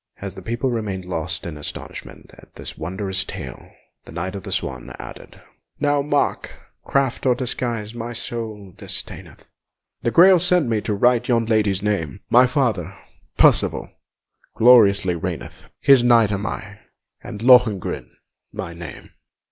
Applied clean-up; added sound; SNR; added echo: none; none; none; none.